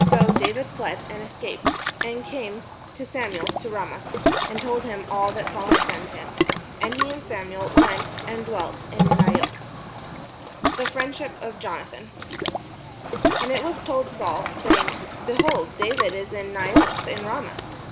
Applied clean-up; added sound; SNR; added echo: none; Ocean; -5 dB; none.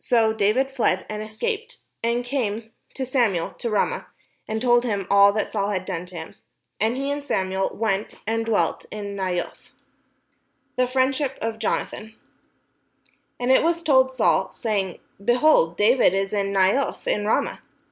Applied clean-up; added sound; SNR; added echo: none; none; none; none.